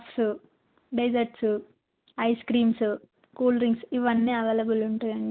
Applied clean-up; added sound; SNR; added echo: none; none; none; none.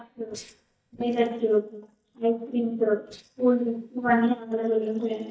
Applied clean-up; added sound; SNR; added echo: neural mask model DeepFilterNet 3.